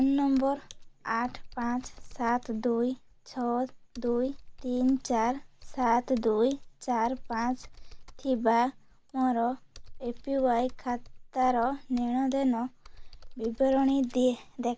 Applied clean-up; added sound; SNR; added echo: none; Computer keyboard; 15 dB; none.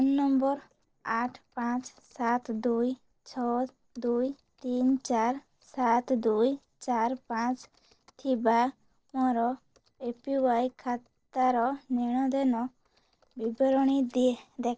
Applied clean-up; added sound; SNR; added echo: neural separator model SepFormer DNS4.